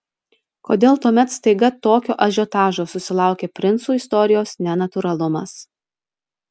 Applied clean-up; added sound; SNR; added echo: none; none; none; none.